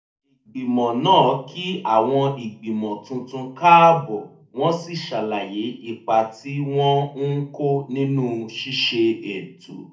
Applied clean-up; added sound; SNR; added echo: none; none; none; reverberation time 0.4 s.